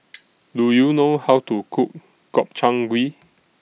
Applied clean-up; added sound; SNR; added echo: none; Bicycle bell; 12 dB; none.